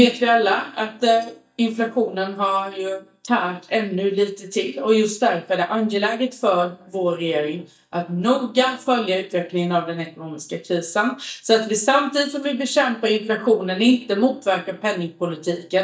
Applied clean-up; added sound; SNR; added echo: neural mask model DeepFilterNet 3.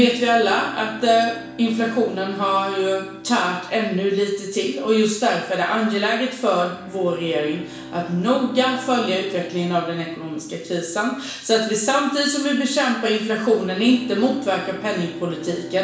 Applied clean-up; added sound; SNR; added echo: none; Bowed string instrument; 18 dB; reverberation time 0.7 s.